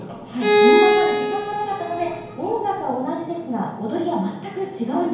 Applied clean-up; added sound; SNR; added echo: none; Bowed string instrument; -5 dB; reverberation time 1.0 s.